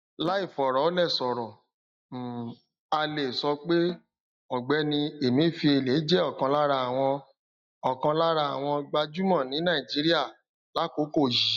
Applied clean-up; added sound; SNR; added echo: neural mask model DeepFilterNet 3.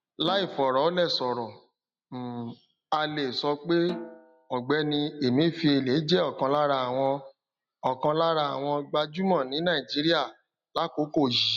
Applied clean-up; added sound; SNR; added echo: none; Snare drum; 19 dB; none.